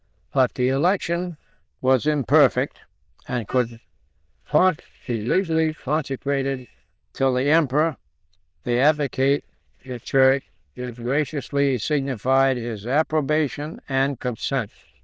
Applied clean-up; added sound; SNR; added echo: neural diffusion model UNIVERSE++.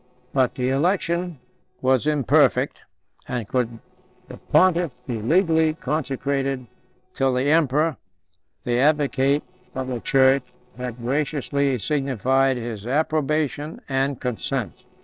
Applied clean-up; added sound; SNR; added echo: neural separator model SepFormer DNS4.